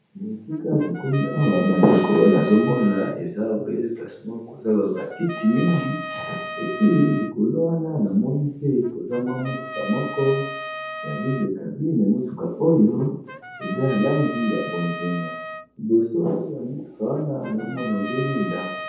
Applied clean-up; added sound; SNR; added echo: none; Trumpet; 13 dB; reverberation time 0.7 s.